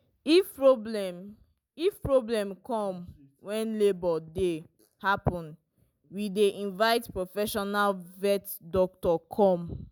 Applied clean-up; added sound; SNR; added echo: none; none; none; none.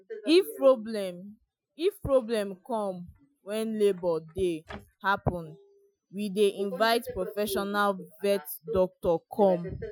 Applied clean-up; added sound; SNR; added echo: classical method Wiener filter.